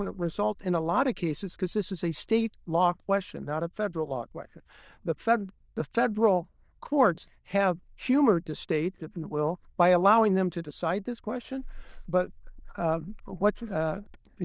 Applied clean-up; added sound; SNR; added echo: neural diffusion model UNIVERSE++.